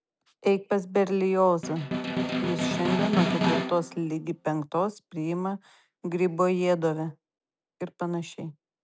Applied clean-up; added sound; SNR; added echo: none; Snare drum; 1 dB; none.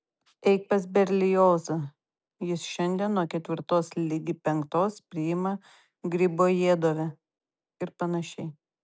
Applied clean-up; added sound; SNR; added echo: none; none; none; none.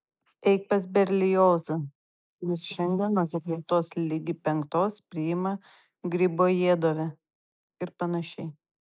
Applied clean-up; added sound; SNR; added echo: neural mask model Resemble Enhance denoiser.